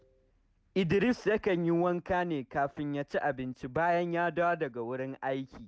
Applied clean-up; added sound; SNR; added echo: none; none; none; none.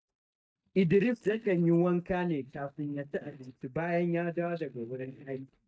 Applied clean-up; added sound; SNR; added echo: neural mask model DeepFilterNet 3.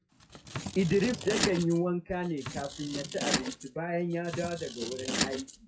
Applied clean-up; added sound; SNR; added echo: classical method WPE with log-MMSE.